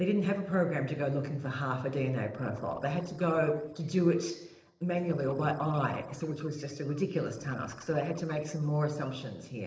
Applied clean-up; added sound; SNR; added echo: neural separator model SepFormer DNS4.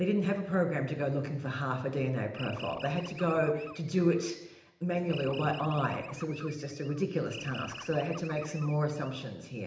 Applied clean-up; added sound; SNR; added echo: none; Animal; 16 dB; reverberation time 0.8 s.